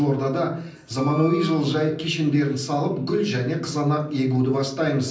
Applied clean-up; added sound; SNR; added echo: none; Wind instrument, woodwind instrument; 14 dB; reverberation time 0.6 s.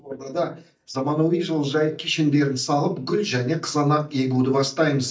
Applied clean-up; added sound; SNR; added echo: neural mask model DeepFilterNet 3.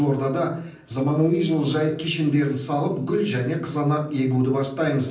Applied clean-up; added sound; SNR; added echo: neural separator model SepFormer DNS4.